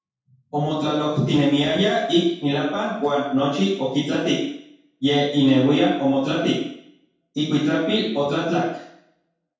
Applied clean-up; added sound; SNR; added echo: none; none; none; reverberation time 0.6 s.